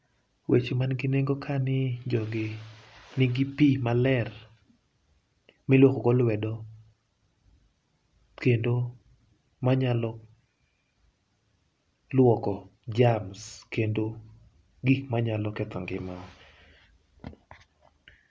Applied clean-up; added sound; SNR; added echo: none; none; none; none.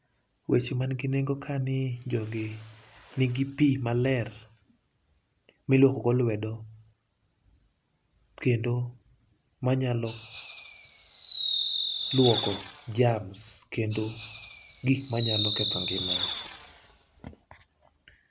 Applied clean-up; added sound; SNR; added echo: none; Fireworks; -2 dB; none.